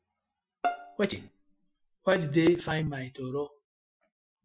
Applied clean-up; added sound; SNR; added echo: classical method Wiener filter.